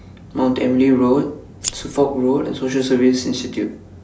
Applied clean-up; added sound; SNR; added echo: none; Scissors; 10 dB; none.